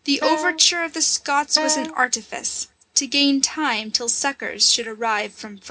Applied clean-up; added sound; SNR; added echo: none; Wind instrument, woodwind instrument; 7 dB; reverberation time 0.3 s.